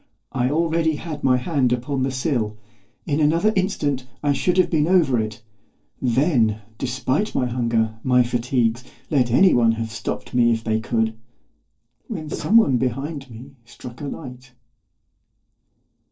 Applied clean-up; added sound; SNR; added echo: neural separator model SepFormer DNS4.